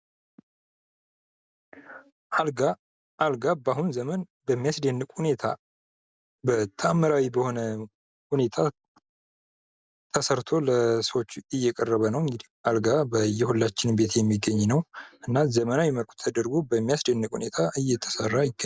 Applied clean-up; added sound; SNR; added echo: none; none; none; none.